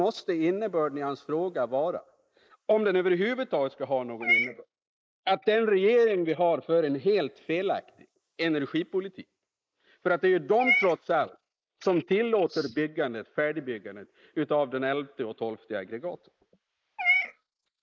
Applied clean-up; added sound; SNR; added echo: neural mask model Resemble Enhance denoiser.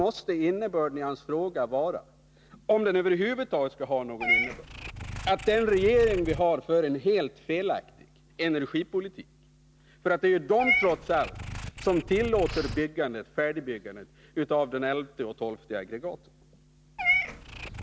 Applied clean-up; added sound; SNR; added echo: none; Meow / Purr; 8 dB; none.